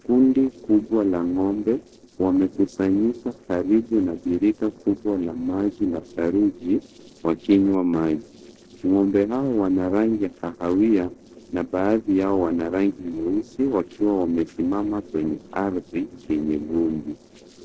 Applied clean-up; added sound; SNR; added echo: neural separator model SepFormer DNS4.